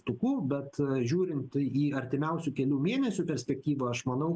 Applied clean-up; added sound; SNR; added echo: none; none; none; none.